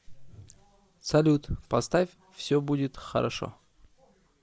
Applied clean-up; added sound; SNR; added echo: none; none; none; none.